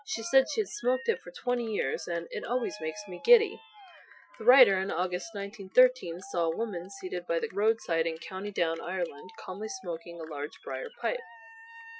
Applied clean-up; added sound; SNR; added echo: classical method Wiener filter.